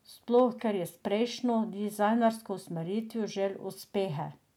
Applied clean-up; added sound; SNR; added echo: none; none; none; none.